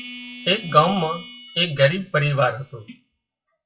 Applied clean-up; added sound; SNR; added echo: classical method WPE with log-MMSE.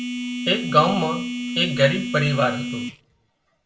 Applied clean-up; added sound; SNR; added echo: none; Telephone; 6 dB; reverberation time 0.3 s.